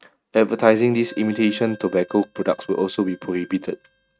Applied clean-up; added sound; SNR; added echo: neural mask model RNNoise.